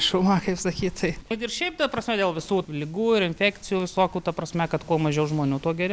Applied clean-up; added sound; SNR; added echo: none; none; none; none.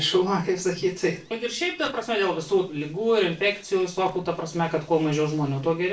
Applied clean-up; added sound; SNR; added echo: neural separator model SepFormer DNS4.